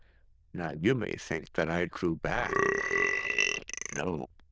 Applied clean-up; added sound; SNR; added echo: neural diffusion model UNIVERSE++.